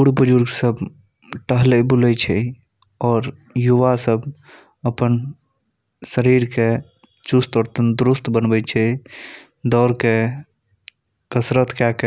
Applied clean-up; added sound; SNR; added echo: none; none; none; none.